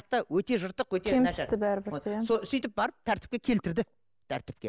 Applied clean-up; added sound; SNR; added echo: none; none; none; none.